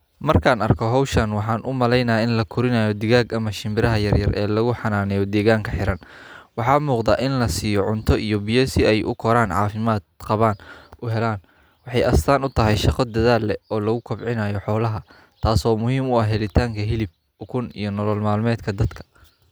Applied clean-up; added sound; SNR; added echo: none; none; none; none.